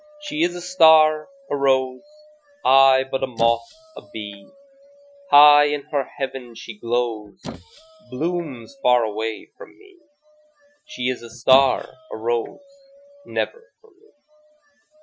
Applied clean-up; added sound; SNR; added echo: classical method Wiener filter.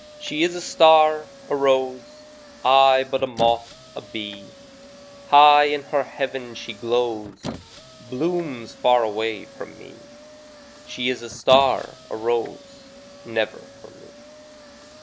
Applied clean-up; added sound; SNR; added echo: none; Squeak; 19 dB; none.